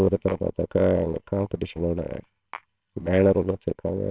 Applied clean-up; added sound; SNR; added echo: neural separator model SepFormer WHAMR!.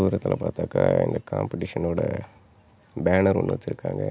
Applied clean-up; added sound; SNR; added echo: none; none; none; none.